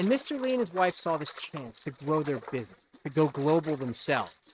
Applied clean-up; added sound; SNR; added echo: neural mask model RNNoise.